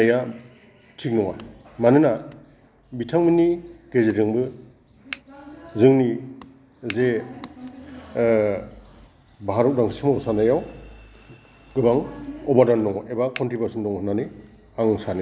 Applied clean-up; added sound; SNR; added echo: none; Finger snapping; 15 dB; none.